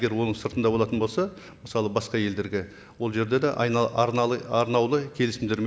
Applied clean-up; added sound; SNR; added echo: none; none; none; none.